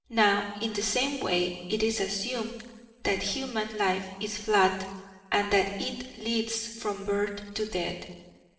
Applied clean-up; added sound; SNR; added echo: none; none; none; reverberation time 1.2 s.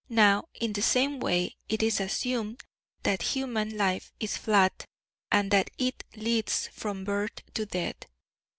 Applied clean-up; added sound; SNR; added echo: none; none; none; none.